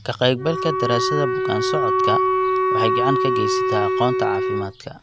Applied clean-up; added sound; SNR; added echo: none; Wind instrument, woodwind instrument; -3 dB; none.